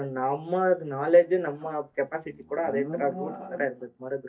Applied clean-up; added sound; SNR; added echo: neural mask model DeepFilterNet 3.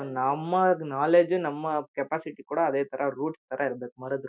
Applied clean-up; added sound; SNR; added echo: none; none; none; none.